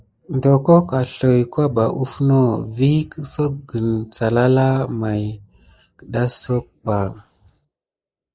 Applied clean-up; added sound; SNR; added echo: neural mask model Resemble Enhance denoiser.